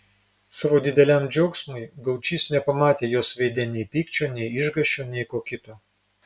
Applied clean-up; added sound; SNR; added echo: none; none; none; none.